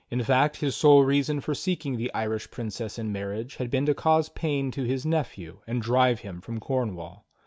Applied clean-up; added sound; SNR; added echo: none; none; none; none.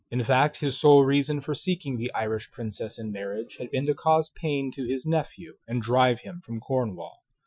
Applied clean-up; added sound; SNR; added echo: classical method Wiener filter.